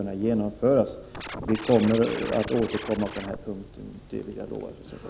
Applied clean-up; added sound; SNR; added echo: none; Scratching (performance technique); 10 dB; none.